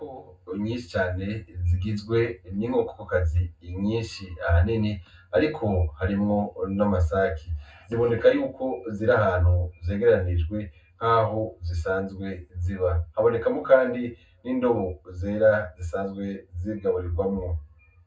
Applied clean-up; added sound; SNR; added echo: none; none; none; reverberation time 0.3 s.